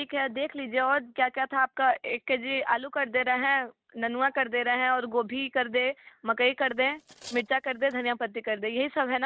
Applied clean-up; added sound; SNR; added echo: neural mask model RNNoise.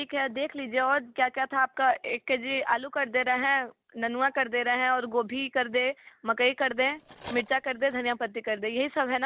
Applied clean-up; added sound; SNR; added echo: none; Cutlery, silverware; 18 dB; none.